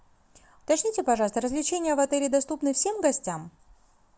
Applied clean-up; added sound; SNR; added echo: none; none; none; none.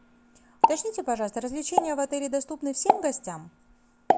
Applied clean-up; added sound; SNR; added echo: none; Explosion; -2 dB; none.